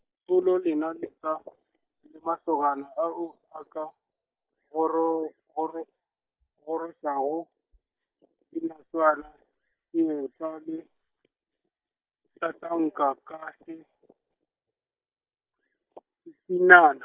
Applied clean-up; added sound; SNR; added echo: neural mask model DeepFilterNet 3.